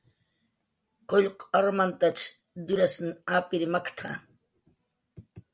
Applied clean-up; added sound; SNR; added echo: none; none; none; none.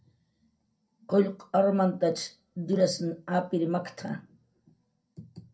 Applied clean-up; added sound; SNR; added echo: none; none; none; reverberation time 0.2 s.